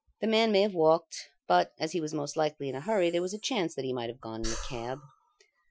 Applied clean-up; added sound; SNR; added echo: classical method Wiener filter.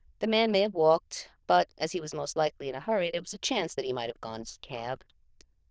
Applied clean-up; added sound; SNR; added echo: neural diffusion model UNIVERSE++.